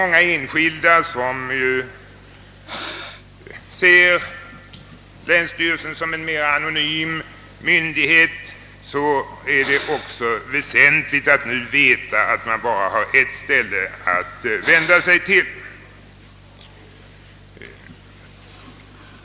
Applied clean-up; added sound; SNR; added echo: none; Breathing; 14 dB; none.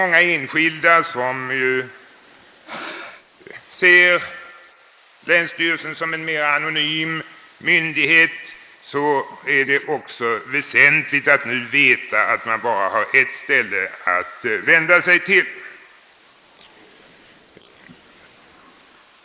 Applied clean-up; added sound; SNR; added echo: neural mask model Resemble Enhance denoiser.